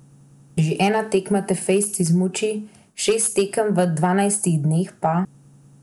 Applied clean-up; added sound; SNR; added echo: none; none; none; none.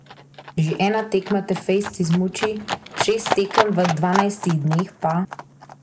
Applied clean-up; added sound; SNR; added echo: none; Livestock, farm animals, working animals; 7 dB; none.